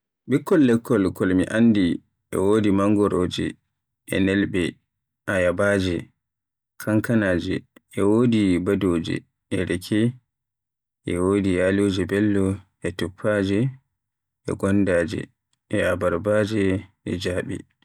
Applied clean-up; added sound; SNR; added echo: none; none; none; none.